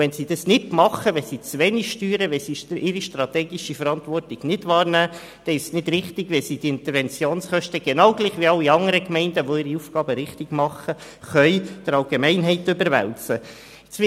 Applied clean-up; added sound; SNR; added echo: none; none; none; none.